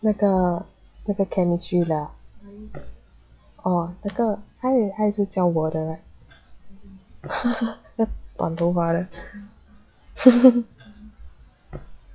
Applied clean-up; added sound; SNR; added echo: classical method log-MMSE.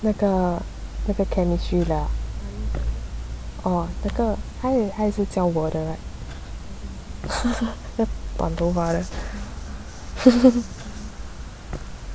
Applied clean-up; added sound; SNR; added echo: none; Explosion + Walk, footsteps; 19 dB; none.